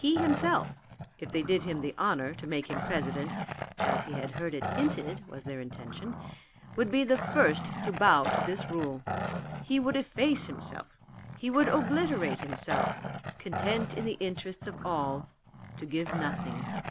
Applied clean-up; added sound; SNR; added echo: none; Growling; 5 dB; none.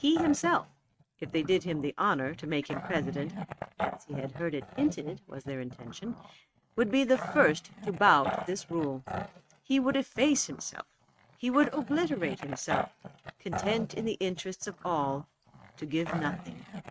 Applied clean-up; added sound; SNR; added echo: neural mask model RNNoise.